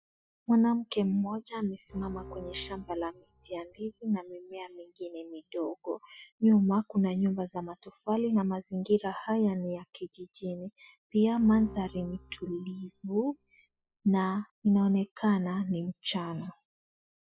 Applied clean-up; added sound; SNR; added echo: classical method spectral subtraction.